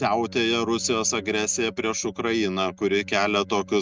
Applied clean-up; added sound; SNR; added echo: neural mask model RNNoise.